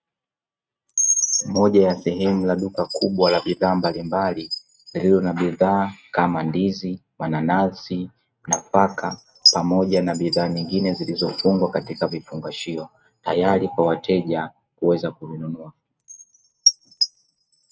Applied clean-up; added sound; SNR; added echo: neural mask model RNNoise.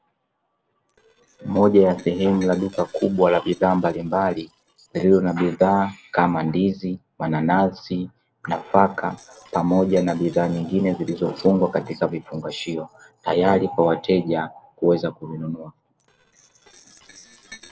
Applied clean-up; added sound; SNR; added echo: neural separator model SepFormer DNS4.